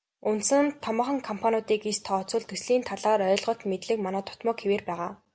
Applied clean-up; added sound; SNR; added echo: none; none; none; none.